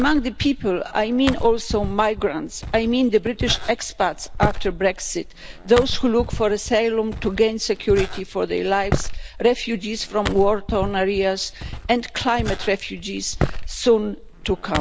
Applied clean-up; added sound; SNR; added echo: none; Walk, footsteps; 7 dB; none.